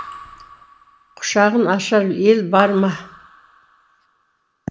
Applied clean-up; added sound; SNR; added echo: none; Raindrop / Drip; 17 dB; none.